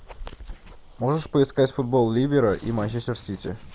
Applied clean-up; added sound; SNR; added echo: none; Rain + Tearing; 19 dB; none.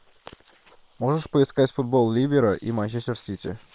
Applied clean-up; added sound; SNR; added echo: neural separator model SepFormer WHAM!.